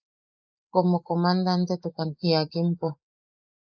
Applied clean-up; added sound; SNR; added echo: neural mask model Resemble Enhance denoiser.